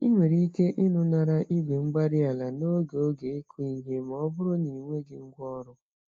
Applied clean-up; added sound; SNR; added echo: neural mask model Resemble Enhance denoiser.